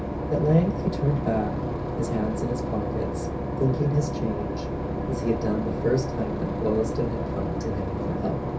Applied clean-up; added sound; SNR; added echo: none; Engine / Boat, Water vehicle; 1 dB; reverberation time 0.3 s.